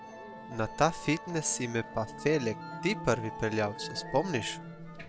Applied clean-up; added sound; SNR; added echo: none; Musical instrument; 11 dB; none.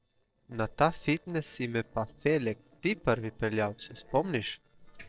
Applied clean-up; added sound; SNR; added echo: neural separator model SepFormer DNS4.